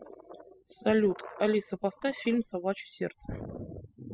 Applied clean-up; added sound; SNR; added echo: classical method spectral subtraction.